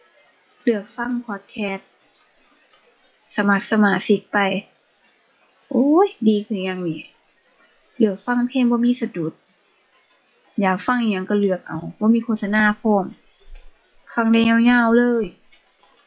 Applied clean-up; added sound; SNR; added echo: classical method log-MMSE.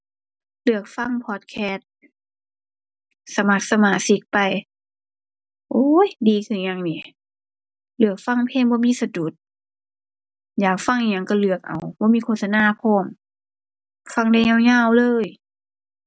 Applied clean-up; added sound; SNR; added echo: none; none; none; none.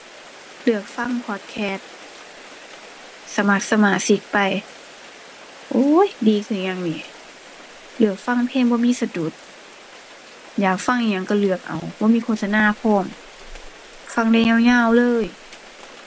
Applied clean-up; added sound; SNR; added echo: none; Rain; 20 dB; none.